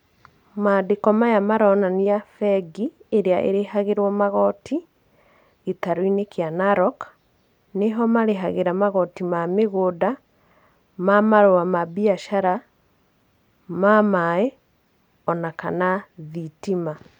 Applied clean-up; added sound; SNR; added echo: none; none; none; none.